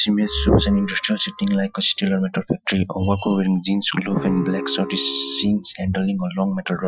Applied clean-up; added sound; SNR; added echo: classical method Wiener filter.